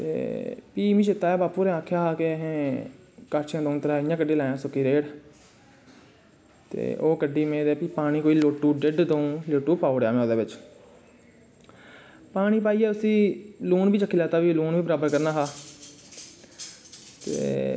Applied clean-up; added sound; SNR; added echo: none; Cutlery, silverware; 20 dB; none.